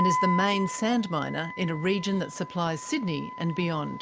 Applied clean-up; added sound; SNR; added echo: none; Wind instrument, woodwind instrument; 6 dB; none.